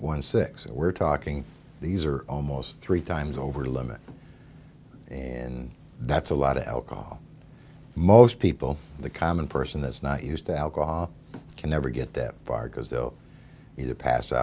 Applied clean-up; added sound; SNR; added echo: none; none; none; none.